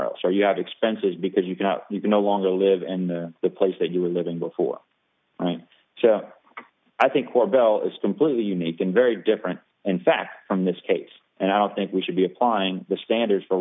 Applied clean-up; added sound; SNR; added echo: none; none; none; none.